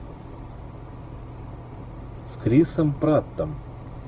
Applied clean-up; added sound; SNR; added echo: none; none; none; none.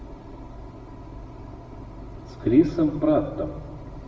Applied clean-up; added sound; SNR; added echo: none; none; none; reverberation time 1.3 s.